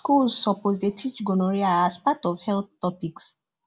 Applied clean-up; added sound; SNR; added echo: none; none; none; none.